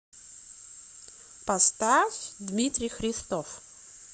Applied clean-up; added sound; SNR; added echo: none; none; none; none.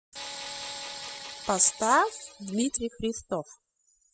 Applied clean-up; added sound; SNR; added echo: classical method spectral subtraction.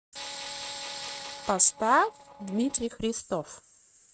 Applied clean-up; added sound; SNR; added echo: neural mask model RNNoise.